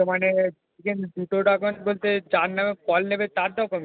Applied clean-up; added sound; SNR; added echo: none; none; none; none.